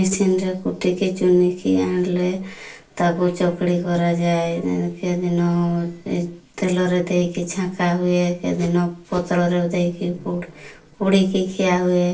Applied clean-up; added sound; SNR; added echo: neural separator model SepFormer DNS4.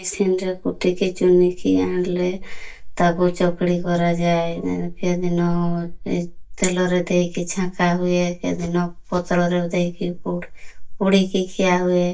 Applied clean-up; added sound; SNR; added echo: neural mask model DeepFilterNet 3.